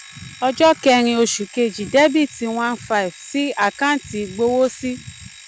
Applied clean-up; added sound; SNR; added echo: none; Alarm; 15 dB; none.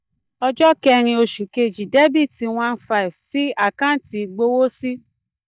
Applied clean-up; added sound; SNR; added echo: neural mask model DeepFilterNet 3.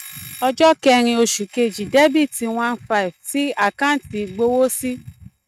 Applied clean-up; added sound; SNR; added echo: neural mask model RNNoise.